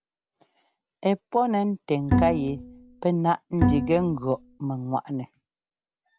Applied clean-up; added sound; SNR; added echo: none; Bowed string instrument; -1 dB; none.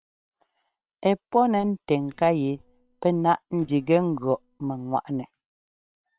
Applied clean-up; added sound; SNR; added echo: neural separator model SepFormer WHAM!.